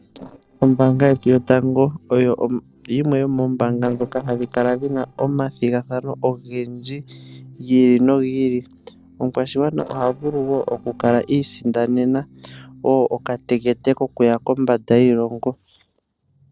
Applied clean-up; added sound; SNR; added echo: neural separator model SepFormer DNS4.